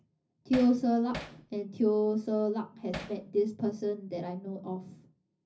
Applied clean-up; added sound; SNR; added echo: none; Hammer; 12 dB; reverberation time 0.4 s.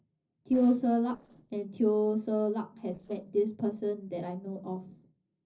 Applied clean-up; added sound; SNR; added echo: neural separator model SepFormer DNS4.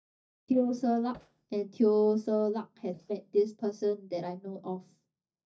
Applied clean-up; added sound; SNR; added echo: neural mask model DeepFilterNet 3.